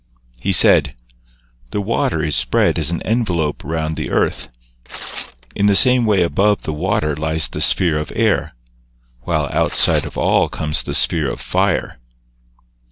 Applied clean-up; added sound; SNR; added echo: none; Tearing; 15 dB; none.